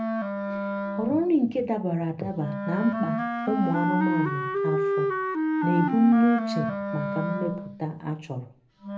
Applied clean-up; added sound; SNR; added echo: none; Wind instrument, woodwind instrument; 2 dB; reverberation time 0.3 s.